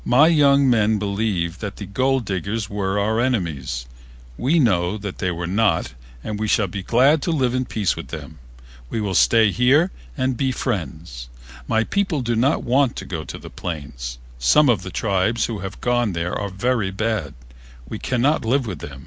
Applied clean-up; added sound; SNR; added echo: none; none; none; none.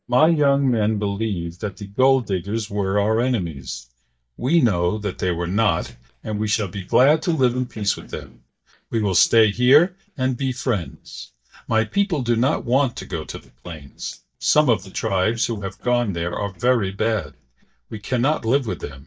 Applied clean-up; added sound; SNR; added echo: neural mask model DeepFilterNet 3.